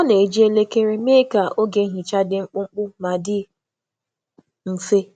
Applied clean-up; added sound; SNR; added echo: none; none; none; none.